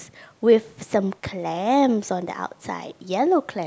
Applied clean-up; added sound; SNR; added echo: none; none; none; none.